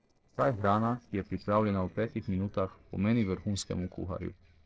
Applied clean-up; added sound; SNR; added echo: neural separator model SepFormer DNS4.